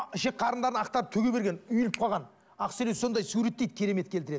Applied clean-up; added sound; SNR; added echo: neural mask model Resemble Enhance denoiser.